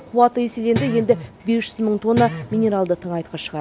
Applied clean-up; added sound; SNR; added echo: none; Guitar; 10 dB; none.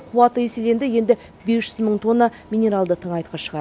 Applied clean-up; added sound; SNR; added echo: none; none; none; none.